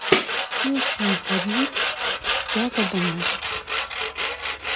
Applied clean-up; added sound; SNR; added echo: none; Sawing + Tambourine; -4 dB; none.